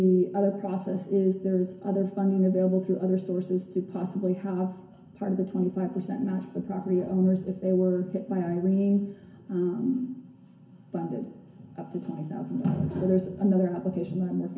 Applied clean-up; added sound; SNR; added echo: none; none; none; reverberation time 0.3 s.